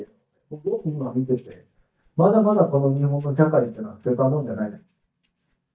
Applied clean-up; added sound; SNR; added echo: neural mask model DeepFilterNet 3.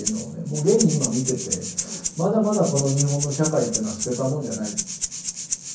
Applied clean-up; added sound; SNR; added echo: none; Rattle (instrument); 6 dB; reverberation time 0.6 s.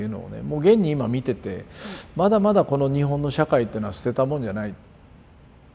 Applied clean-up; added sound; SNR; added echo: none; none; none; none.